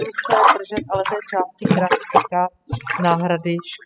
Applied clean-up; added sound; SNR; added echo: classical method spectral subtraction.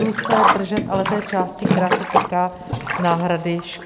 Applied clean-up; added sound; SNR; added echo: none; Sink (filling or washing); -1 dB; none.